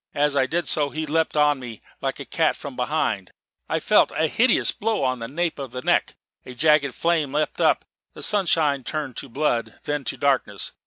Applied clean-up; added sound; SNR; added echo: none; none; none; none.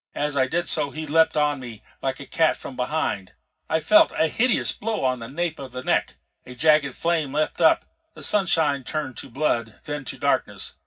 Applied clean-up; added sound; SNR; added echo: none; none; none; reverberation time 0.4 s.